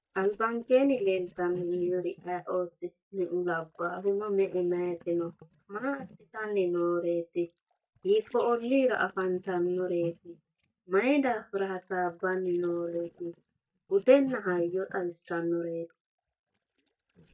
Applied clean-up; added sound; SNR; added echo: neural mask model DeepFilterNet 3.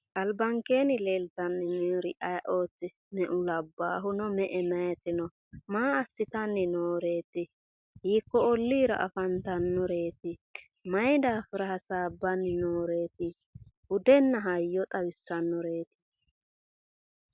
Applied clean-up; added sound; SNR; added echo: none; none; none; none.